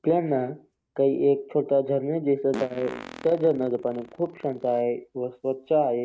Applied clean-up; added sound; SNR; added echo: neural mask model RNNoise.